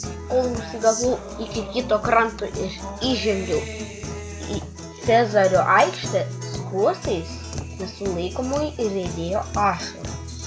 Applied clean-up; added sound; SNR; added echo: none; Guitar; 8 dB; none.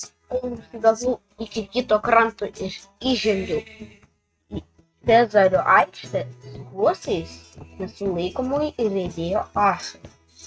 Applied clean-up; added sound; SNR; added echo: neural mask model RNNoise.